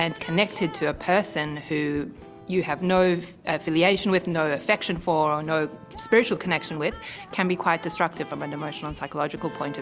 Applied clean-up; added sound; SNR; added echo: none; none; none; none.